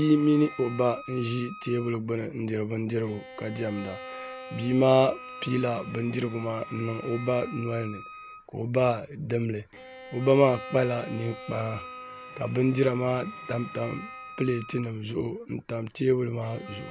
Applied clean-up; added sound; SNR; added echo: none; Wind instrument, woodwind instrument + Bowed string instrument; 16 dB; none.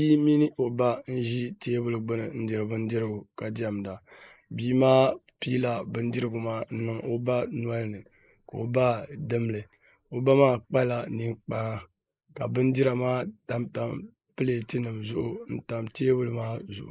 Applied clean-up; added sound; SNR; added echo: neural mask model Resemble Enhance denoiser.